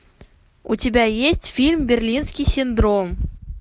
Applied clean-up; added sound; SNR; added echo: none; none; none; none.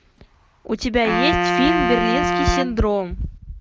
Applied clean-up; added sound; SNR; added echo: none; Wind instrument, woodwind instrument; 1 dB; none.